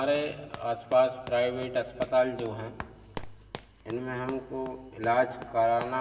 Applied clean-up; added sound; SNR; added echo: none; Run; 16 dB; reverberation time 2.1 s.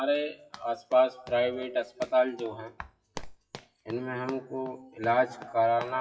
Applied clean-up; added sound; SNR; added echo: classical method WPE with log-MMSE.